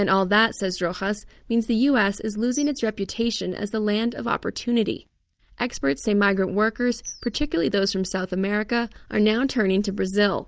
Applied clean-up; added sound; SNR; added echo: neural mask model DeepFilterNet 3.